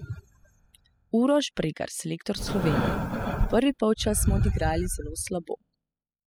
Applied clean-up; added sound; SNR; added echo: classical method spectral subtraction.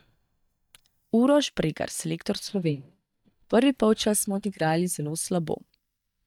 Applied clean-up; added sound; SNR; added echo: neural mask model DeepFilterNet 3.